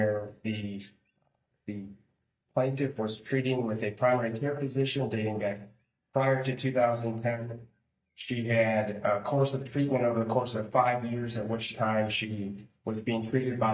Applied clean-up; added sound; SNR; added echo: neural mask model DeepFilterNet 3.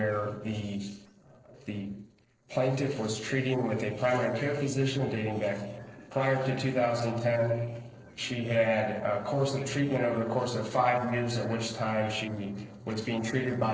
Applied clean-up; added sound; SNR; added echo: neural separator model SepFormer DNS4.